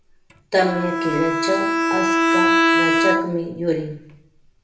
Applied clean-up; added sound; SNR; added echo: none; Bowed string instrument; -4 dB; reverberation time 0.7 s.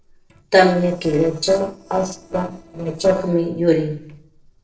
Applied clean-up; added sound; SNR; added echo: neural separator model SepFormer DNS4.